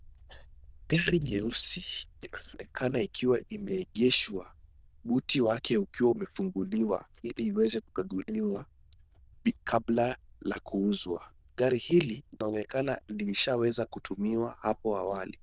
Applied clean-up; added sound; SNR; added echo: neural diffusion model UNIVERSE++.